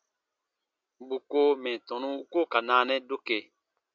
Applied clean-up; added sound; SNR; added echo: none; none; none; none.